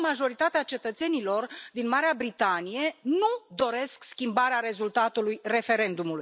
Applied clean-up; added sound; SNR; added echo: none; none; none; none.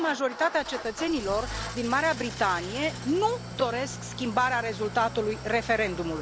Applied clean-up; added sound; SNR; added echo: none; Idling / Engine starting; 10 dB; none.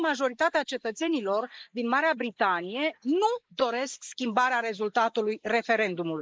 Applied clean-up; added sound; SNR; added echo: neural mask model Resemble Enhance denoiser.